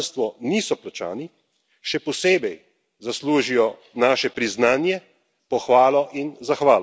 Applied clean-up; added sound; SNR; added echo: none; none; none; none.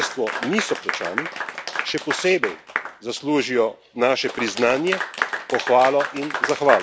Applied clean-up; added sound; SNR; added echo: none; Applause / Clapping; 6 dB; none.